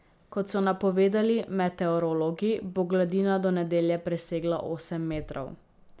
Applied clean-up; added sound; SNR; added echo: none; none; none; none.